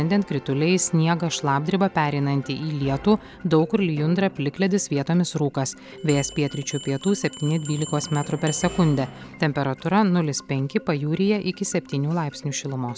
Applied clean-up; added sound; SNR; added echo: none; Bell; 17 dB; none.